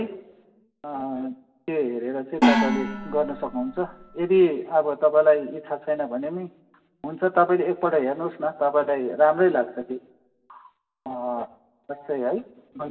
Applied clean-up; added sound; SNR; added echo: none; Gong; 0 dB; reverberation time 0.7 s.